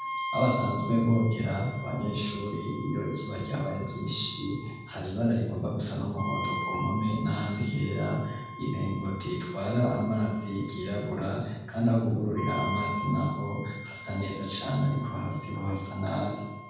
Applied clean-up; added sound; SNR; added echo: none; Wind instrument, woodwind instrument; 10 dB; reverberation time 1.2 s.